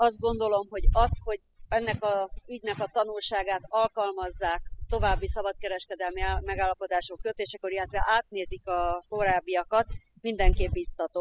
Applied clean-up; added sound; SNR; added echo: classical method spectral subtraction.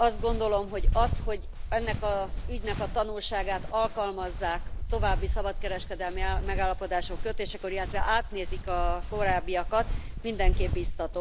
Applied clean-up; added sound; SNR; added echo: none; Walk, footsteps; -1 dB; none.